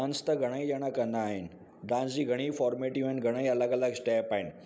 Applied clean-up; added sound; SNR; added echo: none; none; none; none.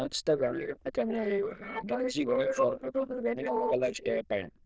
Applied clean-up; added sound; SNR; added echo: neural diffusion model UNIVERSE++.